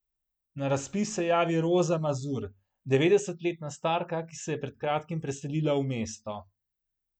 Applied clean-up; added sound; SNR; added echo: none; none; none; none.